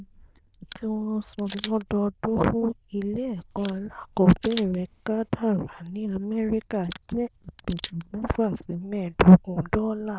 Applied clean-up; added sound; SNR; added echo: neural diffusion model UNIVERSE++.